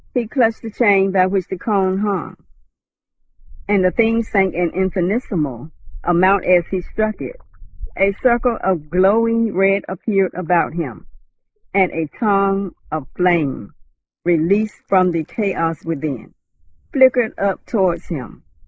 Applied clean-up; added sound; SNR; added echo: neural mask model Resemble Enhance denoiser.